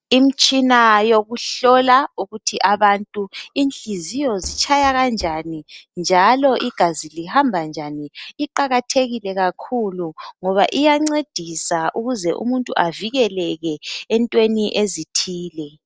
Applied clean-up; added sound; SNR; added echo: neural separator model SepFormer DNS4.